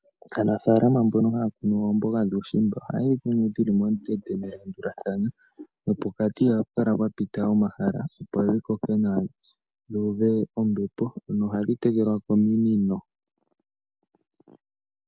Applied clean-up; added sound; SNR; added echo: none; none; none; none.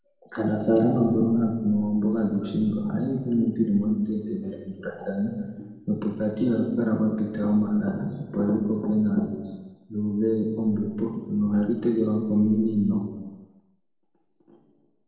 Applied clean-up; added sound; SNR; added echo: none; none; none; reverberation time 1.2 s.